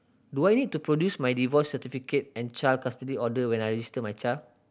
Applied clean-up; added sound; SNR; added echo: none; none; none; none.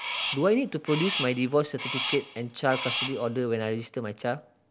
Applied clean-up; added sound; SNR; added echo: none; Crow; 7 dB; none.